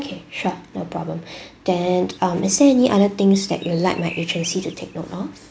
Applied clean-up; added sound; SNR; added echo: none; Chirp, tweet; 20 dB; none.